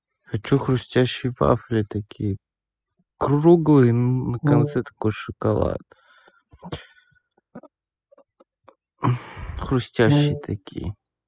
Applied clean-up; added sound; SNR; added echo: classical method spectral subtraction.